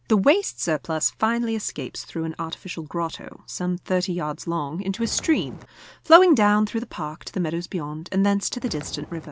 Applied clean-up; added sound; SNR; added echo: none; Walk, footsteps; 17 dB; none.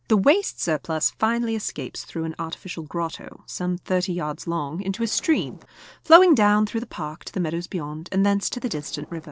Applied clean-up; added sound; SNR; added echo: neural separator model SepFormer DNS4.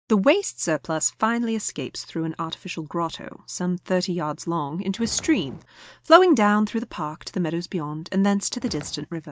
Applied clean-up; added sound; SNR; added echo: neural mask model DeepFilterNet 3.